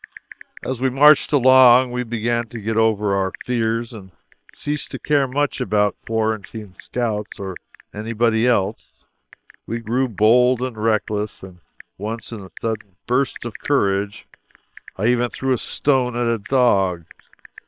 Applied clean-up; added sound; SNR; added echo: neural separator model SepFormer WHAM!.